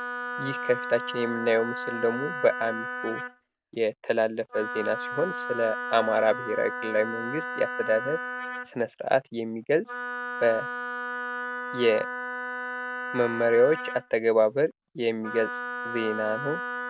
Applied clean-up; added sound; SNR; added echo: none; Wind instrument, woodwind instrument; 7 dB; none.